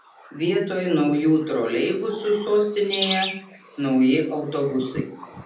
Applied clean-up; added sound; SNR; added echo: none; Bird vocalization, bird call, bird song; 13 dB; reverberation time 0.6 s.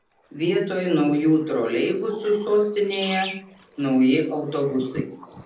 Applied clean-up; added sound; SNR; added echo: neural separator model SepFormer DNS4.